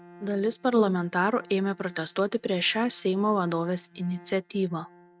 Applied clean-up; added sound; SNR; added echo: neural mask model RNNoise.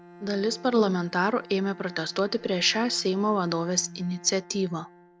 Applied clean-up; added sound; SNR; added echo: none; Bowed string instrument; 19 dB; none.